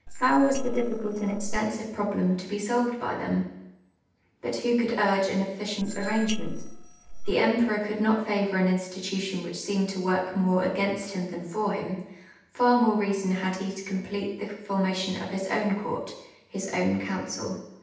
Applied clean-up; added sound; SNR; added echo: neural separator model SepFormer DNS4.